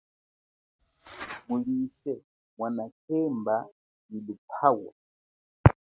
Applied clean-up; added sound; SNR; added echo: neural mask model RNNoise.